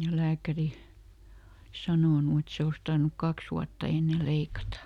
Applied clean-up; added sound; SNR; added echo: none; none; none; none.